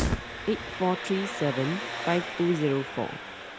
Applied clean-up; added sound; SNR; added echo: none; Fire + Engine; 5 dB; none.